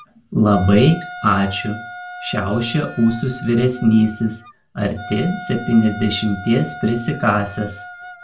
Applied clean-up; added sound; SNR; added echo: none; Wind instrument, woodwind instrument; 15 dB; reverberation time 0.2 s.